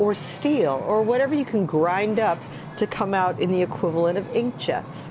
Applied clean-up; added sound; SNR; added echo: none; Wind / Ocean; 14 dB; none.